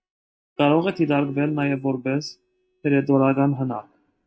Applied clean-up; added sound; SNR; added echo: neural mask model DeepFilterNet 3.